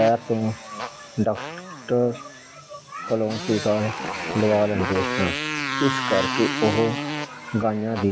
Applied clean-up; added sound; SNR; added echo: none; Motorcycle; 6 dB; none.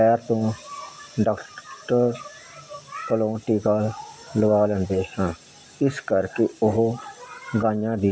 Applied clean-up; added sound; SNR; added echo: none; none; none; none.